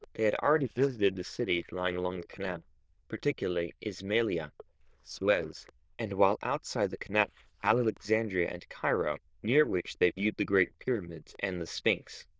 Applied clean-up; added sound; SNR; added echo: neural diffusion model UNIVERSE++.